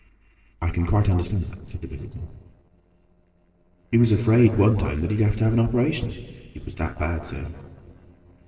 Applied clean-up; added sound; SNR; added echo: neural separator model SepFormer DNS4.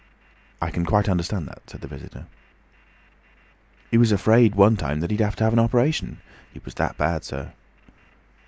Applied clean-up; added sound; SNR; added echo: none; none; none; none.